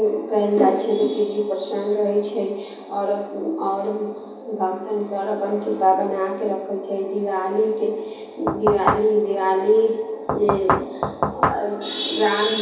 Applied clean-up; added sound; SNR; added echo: none; Knock / Wood; 0 dB; reverberation time 0.7 s.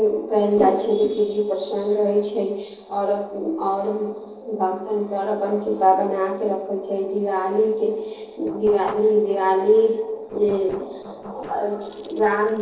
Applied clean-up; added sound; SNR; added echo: neural separator model SepFormer DNS4.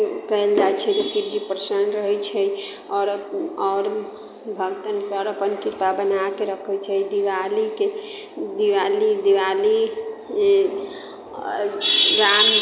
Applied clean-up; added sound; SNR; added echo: none; none; none; none.